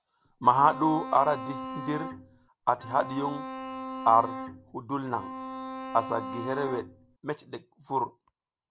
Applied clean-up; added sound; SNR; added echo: none; Bowed string instrument; 9 dB; none.